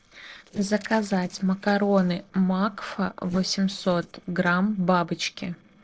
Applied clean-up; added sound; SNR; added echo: neural separator model SepFormer DNS4.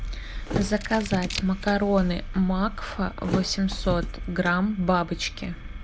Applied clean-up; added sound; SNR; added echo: none; Thump, thud + Scissors; 10 dB; none.